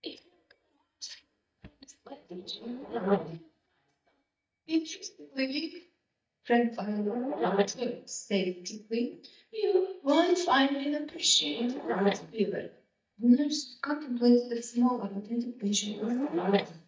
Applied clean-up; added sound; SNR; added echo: neural mask model DeepFilterNet 3.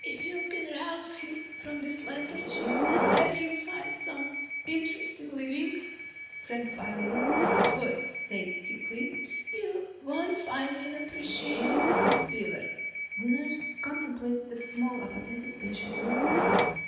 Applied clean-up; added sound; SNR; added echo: none; Subway, metro, underground / Door; -3 dB; reverberation time 1.1 s.